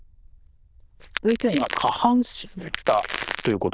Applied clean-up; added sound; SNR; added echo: neural diffusion model UNIVERSE++.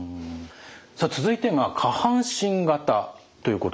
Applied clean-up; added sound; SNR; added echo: none; none; none; none.